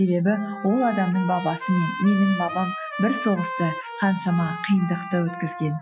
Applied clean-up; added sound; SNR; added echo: classical method Wiener filter.